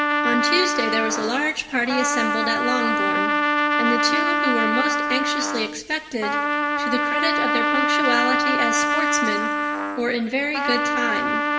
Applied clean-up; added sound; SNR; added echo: none; Trumpet; -4 dB; reverberation time 2.4 s.